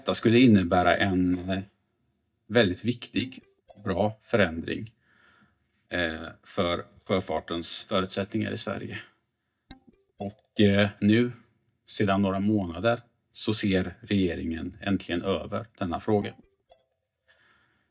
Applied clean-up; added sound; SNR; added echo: neural mask model DeepFilterNet 3.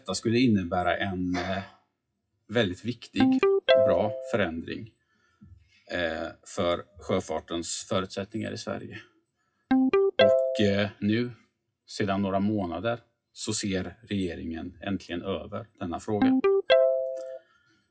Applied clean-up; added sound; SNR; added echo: classical method WPE with log-MMSE.